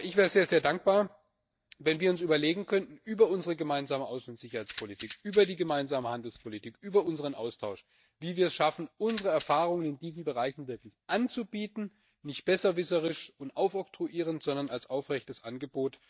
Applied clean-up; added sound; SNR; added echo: neural mask model DeepFilterNet 3.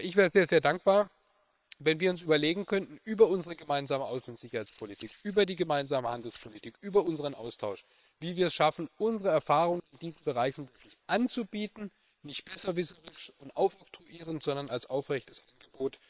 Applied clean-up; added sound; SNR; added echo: neural separator model SepFormer WHAM!.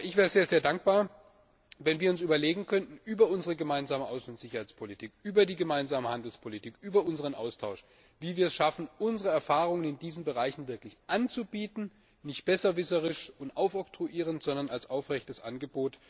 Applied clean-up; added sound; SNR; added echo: none; none; none; none.